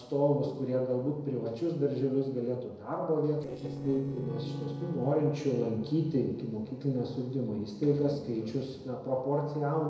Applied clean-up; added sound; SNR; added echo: neural separator model SepFormer DNS4.